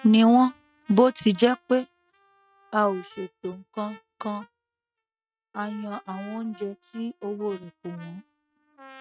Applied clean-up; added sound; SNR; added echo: neural mask model RNNoise.